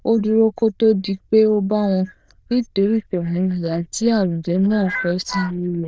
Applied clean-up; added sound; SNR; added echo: neural diffusion model UNIVERSE++.